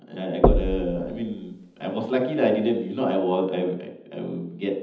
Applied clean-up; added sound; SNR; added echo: none; Knock; 0 dB; reverberation time 0.8 s.